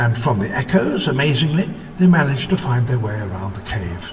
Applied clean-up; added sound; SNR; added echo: none; Engine; 19 dB; reverberation time 0.9 s.